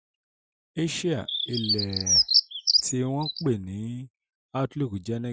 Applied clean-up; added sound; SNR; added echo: classical method Wiener filter.